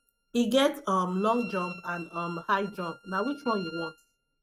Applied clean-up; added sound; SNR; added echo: neural mask model RNNoise.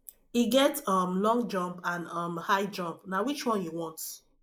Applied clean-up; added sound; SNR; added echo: neural mask model Resemble Enhance denoiser.